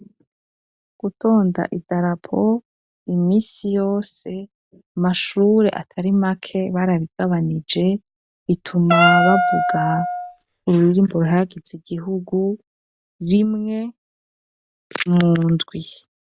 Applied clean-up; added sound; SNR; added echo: none; Wind instrument, woodwind instrument; -1 dB; none.